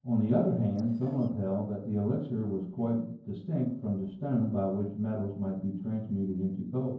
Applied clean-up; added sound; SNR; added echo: neural separator model SepFormer DNS4.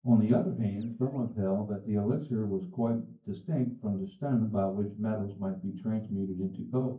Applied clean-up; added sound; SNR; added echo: neural mask model DeepFilterNet 3.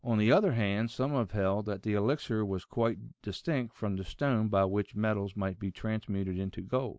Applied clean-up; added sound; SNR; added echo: none; none; none; none.